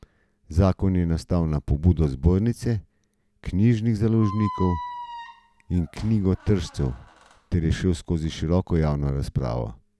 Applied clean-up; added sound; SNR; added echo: none; Squeak; 14 dB; none.